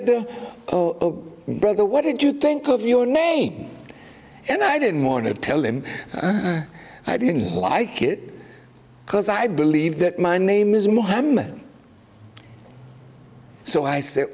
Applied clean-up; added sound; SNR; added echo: none; none; none; none.